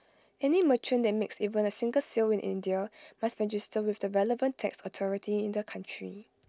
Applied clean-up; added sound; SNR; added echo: none; none; none; none.